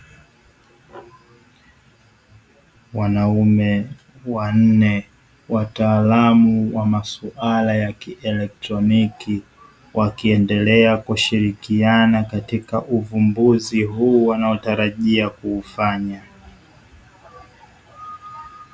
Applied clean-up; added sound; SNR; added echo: none; none; none; none.